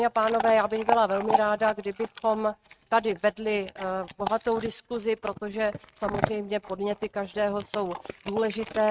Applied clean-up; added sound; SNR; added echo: neural mask model RNNoise.